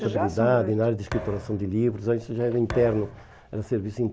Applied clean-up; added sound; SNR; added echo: none; Thump, thud; 14 dB; none.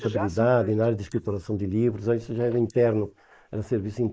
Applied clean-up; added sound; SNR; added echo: neural mask model Resemble Enhance denoiser.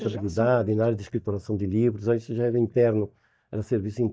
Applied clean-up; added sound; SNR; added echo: neural mask model DeepFilterNet 3.